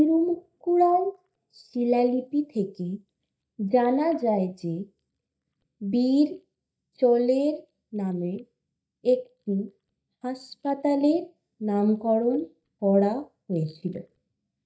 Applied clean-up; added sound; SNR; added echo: neural mask model DeepFilterNet 3.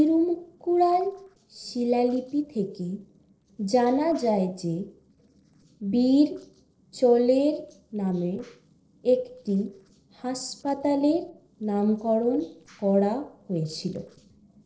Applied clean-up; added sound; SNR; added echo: neural separator model SepFormer DNS4.